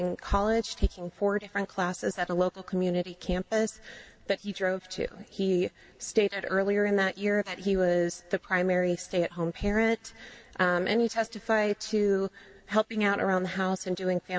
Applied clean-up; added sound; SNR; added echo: none; none; none; none.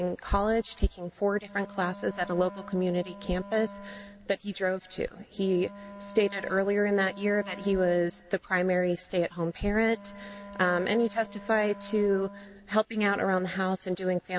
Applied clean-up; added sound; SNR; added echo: none; Wind instrument, woodwind instrument; 17 dB; none.